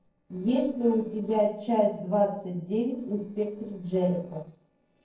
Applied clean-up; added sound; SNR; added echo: neural separator model SepFormer DNS4.